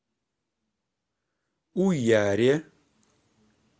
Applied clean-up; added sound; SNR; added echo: none; none; none; none.